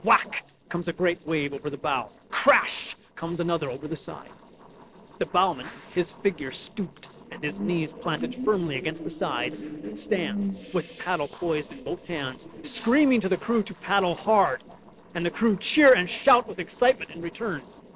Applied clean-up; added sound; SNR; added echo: neural separator model SepFormer DNS4.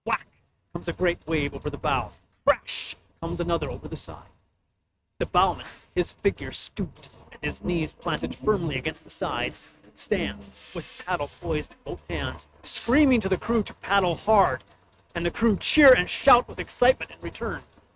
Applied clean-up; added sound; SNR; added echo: neural mask model RNNoise.